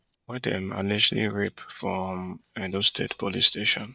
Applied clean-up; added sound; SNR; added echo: neural mask model DeepFilterNet 3.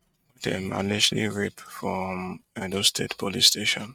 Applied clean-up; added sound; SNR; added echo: neural mask model RNNoise.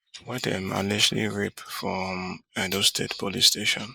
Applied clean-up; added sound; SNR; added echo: neural mask model Resemble Enhance denoiser.